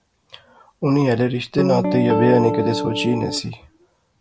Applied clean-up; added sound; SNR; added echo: none; Guitar; 1 dB; none.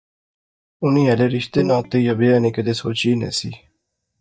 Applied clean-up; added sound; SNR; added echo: neural mask model DeepFilterNet 3.